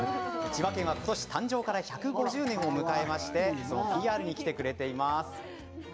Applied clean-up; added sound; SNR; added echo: none; Dishes, pots, and pans; 17 dB; none.